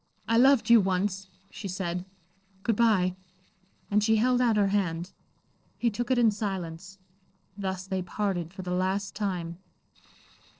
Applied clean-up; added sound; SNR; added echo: neural separator model SepFormer DNS4.